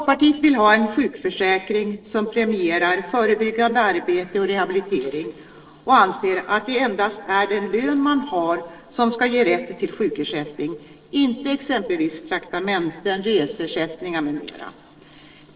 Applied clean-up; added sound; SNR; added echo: neural separator model SepFormer DNS4.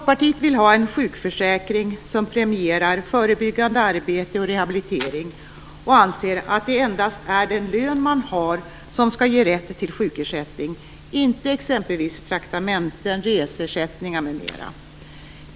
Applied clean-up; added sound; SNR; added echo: none; none; none; none.